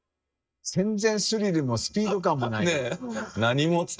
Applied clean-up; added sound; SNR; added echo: neural mask model DeepFilterNet 3.